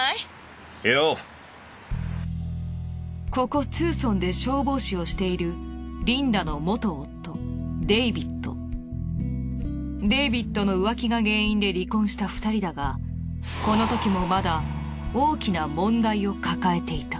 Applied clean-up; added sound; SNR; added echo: none; none; none; none.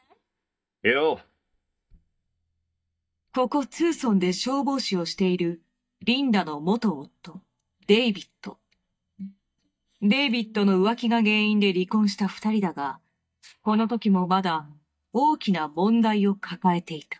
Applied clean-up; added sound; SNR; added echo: neural mask model DeepFilterNet 3.